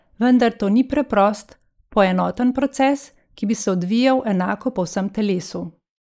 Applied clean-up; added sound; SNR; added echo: neural mask model Resemble Enhance denoiser.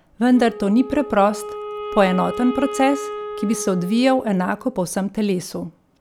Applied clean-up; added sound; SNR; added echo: none; Wind instrument, woodwind instrument; 12 dB; none.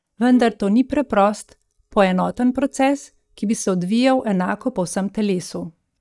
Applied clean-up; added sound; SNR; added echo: neural mask model DeepFilterNet 3.